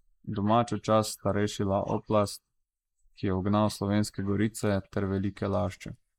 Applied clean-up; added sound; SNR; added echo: neural mask model Resemble Enhance denoiser.